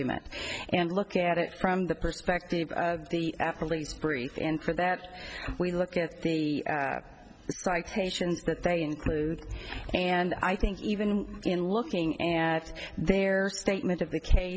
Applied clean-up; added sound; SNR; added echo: none; none; none; none.